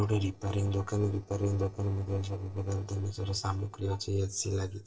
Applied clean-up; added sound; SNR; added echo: neural separator model SepFormer DNS4.